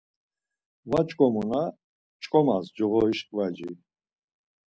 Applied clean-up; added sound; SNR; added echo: none; none; none; none.